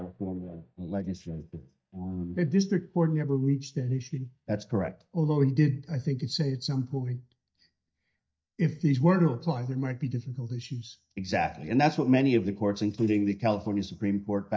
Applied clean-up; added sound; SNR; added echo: neural mask model DeepFilterNet 3.